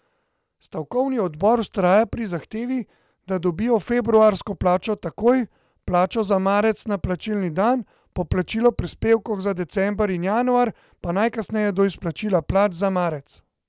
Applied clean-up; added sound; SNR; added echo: none; none; none; none.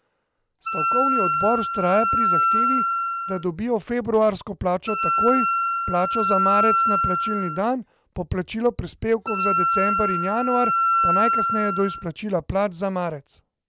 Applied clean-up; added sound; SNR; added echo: none; Wind instrument, woodwind instrument; -2 dB; none.